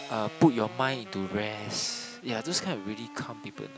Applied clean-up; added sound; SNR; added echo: none; Wind instrument, woodwind instrument + Crash cymbal; 14 dB; none.